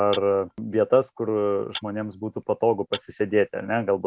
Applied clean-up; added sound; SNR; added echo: none; Tap / Glass; 17 dB; none.